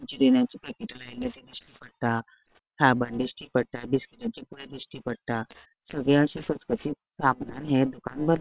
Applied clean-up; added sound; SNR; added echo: neural separator model SepFormer WHAM!.